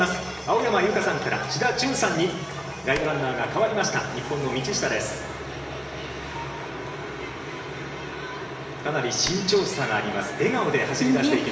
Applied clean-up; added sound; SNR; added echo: none; Typing; 19 dB; reverberation time 1.0 s.